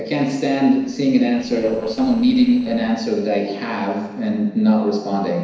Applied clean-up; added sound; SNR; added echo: neural separator model SepFormer DNS4.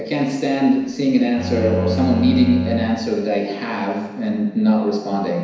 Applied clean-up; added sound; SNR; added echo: none; Bowed string instrument; 6 dB; reverberation time 1.0 s.